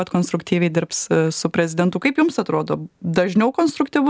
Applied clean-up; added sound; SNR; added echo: none; none; none; none.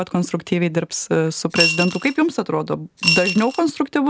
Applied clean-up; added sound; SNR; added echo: none; Coin (dropping) / Glass; 3 dB; none.